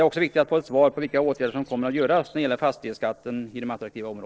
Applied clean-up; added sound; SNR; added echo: neural separator model SepFormer DNS4.